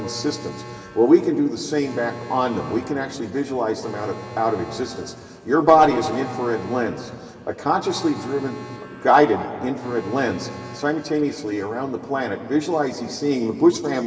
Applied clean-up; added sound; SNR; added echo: none; Alarm; 18 dB; reverberation time 2.6 s.